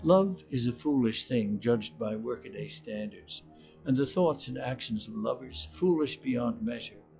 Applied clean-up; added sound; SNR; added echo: classical method log-MMSE.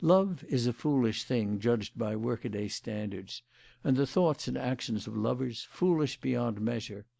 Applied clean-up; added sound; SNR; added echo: none; none; none; none.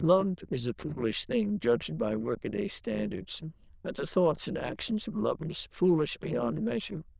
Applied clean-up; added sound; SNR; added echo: neural diffusion model UNIVERSE++.